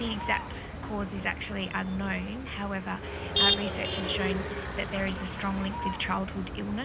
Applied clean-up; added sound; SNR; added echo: none; Motor vehicle (road); 0 dB; none.